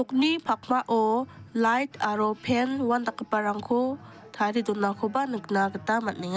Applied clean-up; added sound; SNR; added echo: none; none; none; none.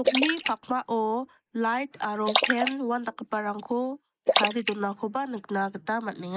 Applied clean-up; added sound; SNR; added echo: neural mask model Resemble Enhance denoiser.